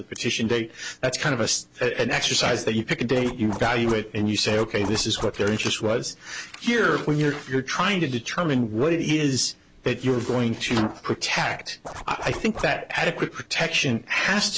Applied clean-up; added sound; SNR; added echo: none; Zipper (clothing); 12 dB; none.